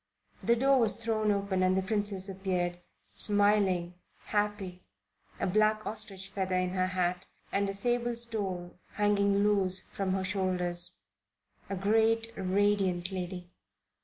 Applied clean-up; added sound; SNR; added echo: none; none; none; none.